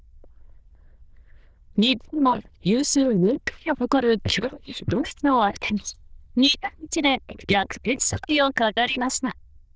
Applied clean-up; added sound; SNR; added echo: neural diffusion model UNIVERSE++.